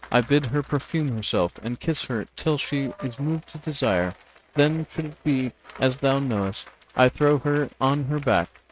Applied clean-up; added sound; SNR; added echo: neural mask model RNNoise.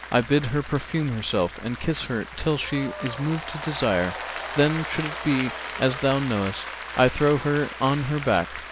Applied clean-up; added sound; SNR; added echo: none; Applause; 11 dB; none.